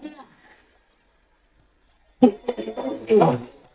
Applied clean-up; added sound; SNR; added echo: neural mask model DeepFilterNet 3.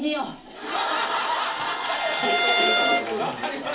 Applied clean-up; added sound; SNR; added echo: none; Bowed string instrument; 3 dB; reverberation time 0.4 s.